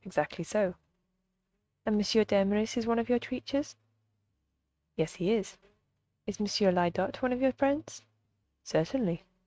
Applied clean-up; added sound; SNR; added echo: neural mask model RNNoise.